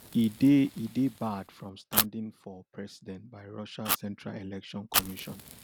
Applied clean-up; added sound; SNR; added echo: none; Fire; 5 dB; none.